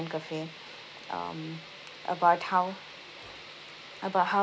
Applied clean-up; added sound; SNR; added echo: none; none; none; none.